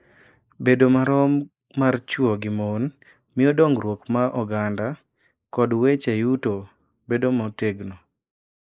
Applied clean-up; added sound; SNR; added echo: neural mask model Resemble Enhance denoiser.